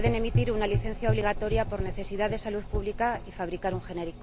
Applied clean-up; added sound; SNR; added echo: none; Gurgling / Engine; 1 dB; none.